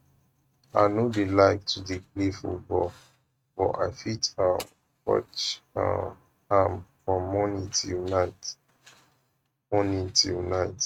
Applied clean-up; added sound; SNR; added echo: neural mask model RNNoise.